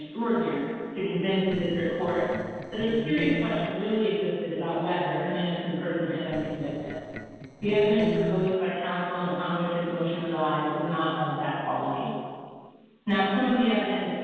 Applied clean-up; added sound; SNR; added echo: neural separator model SepFormer DNS4.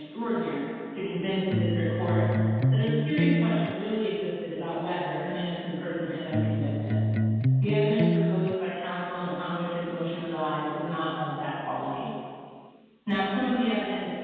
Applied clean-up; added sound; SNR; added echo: none; Electric guitar; -5 dB; reverberation time 2.1 s.